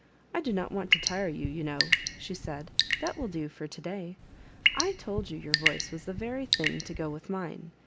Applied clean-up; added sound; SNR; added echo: none; Drip / Sink (filling or washing) / Water tap, faucet / Water; -3 dB; none.